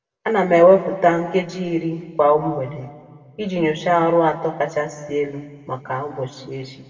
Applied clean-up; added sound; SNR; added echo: none; none; none; reverberation time 1.5 s.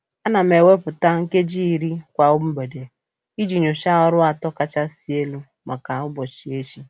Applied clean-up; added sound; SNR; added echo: none; none; none; none.